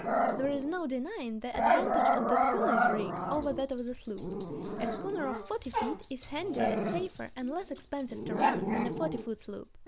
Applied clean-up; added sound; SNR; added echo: none; Growling; -3 dB; none.